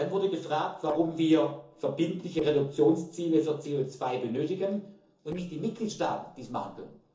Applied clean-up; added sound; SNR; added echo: neural separator model SepFormer DNS4.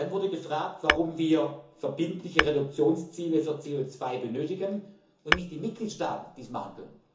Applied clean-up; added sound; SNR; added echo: none; Tap / Hammer; 2 dB; reverberation time 0.7 s.